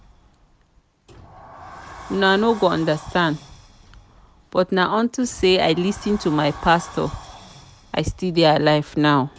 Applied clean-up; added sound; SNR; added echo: none; Sliding door; 20 dB; none.